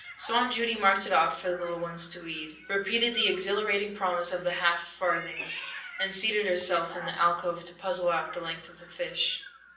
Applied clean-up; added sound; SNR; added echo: none; Meow; 16 dB; reverberation time 0.6 s.